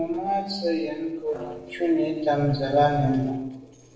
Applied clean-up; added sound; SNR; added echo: neural separator model SepFormer DNS4.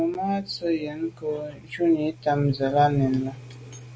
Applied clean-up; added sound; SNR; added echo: none; none; none; none.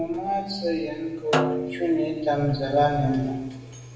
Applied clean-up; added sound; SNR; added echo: none; Snare drum; 5 dB; reverberation time 1.1 s.